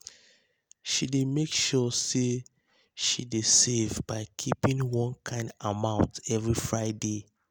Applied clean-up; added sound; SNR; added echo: none; none; none; none.